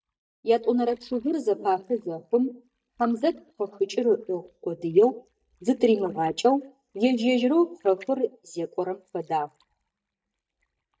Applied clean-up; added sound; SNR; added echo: neural mask model DeepFilterNet 3.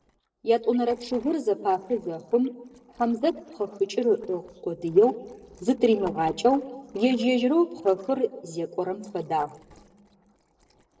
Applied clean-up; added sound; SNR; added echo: neural separator model SepFormer DNS4.